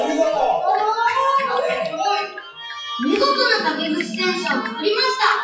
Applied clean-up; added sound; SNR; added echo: classical method WPE with log-MMSE.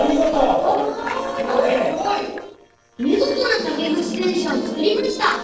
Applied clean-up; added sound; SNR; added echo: neural separator model SepFormer DNS4.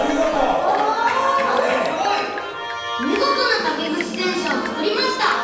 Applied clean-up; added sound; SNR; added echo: none; Drip; 17 dB; reverberation time 1.2 s.